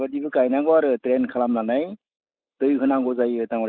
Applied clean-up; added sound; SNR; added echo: neural mask model Resemble Enhance denoiser.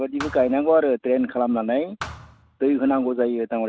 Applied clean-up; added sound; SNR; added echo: none; Thump, thud; 18 dB; none.